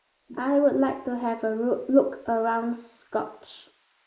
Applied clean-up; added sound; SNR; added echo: neural mask model Resemble Enhance denoiser.